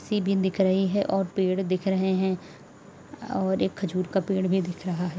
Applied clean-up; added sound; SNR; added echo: none; none; none; none.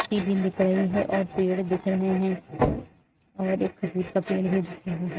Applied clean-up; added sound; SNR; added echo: neural mask model RNNoise.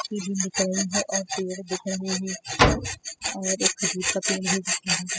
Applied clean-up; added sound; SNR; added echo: classical method spectral subtraction.